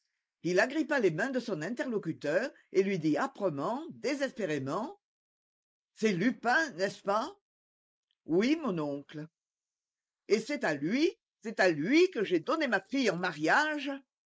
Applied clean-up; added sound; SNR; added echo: neural mask model Resemble Enhance denoiser.